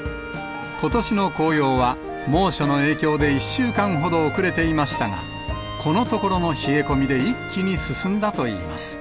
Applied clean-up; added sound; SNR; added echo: none; none; none; none.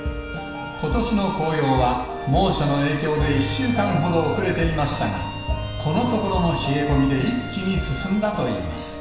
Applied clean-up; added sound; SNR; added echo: none; none; none; reverberation time 1.0 s.